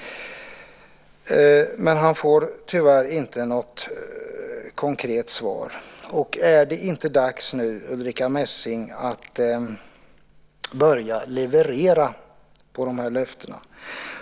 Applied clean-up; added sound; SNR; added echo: none; none; none; none.